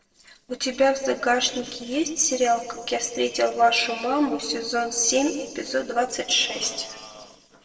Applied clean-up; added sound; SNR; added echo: neural separator model SepFormer DNS4.